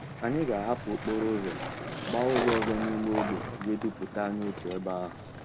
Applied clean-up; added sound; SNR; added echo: none; Skateboard; 5 dB; none.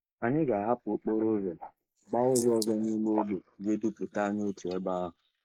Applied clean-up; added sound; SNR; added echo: neural mask model Resemble Enhance denoiser.